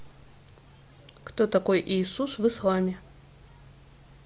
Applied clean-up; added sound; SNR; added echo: none; none; none; none.